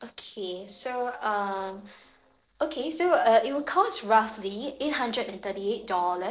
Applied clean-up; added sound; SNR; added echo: neural separator model SepFormer DNS4.